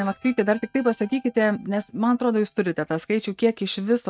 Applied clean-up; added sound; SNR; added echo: neural mask model RNNoise.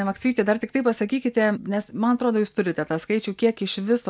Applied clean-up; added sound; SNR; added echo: none; none; none; none.